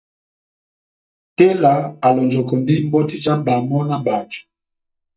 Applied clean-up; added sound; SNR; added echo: neural mask model DeepFilterNet 3.